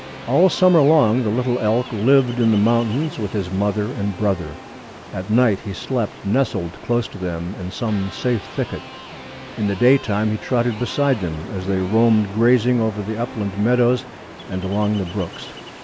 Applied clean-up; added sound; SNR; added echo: none; Ocean + Electric guitar; 15 dB; none.